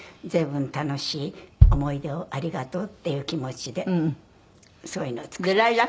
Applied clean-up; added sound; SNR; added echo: none; Bass drum; -4 dB; none.